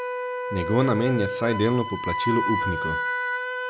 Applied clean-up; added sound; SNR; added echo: none; Wind instrument, woodwind instrument; 2 dB; none.